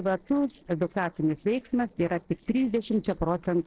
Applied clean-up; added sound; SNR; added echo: neural separator model SepFormer DNS4.